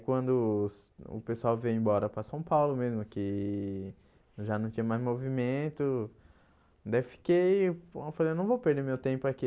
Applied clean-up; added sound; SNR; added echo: none; none; none; none.